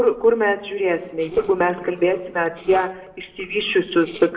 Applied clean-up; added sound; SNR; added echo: neural separator model SepFormer DNS4.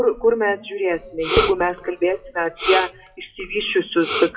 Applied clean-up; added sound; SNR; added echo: classical method WPE with log-MMSE.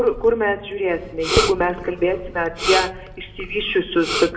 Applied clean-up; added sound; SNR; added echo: none; Respiratory sounds; 5 dB; reverberation time 0.6 s.